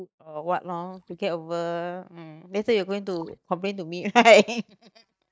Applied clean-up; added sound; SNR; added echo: neural mask model DeepFilterNet 3.